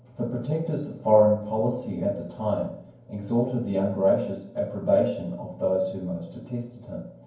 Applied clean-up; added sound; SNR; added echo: none; none; none; reverberation time 0.9 s.